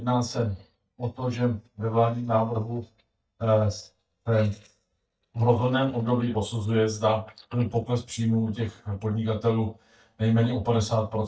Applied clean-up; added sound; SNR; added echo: neural mask model DeepFilterNet 3.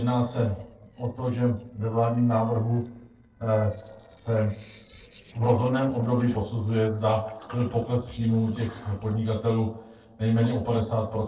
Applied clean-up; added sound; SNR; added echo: neural separator model SepFormer DNS4.